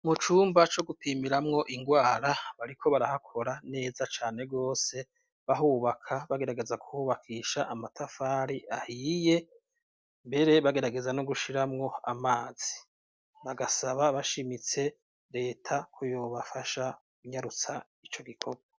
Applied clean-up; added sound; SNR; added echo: none; none; none; none.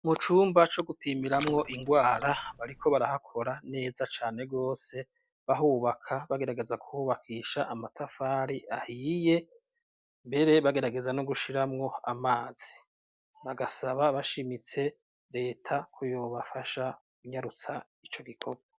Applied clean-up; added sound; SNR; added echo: none; Water / Splash, splatter; 13 dB; none.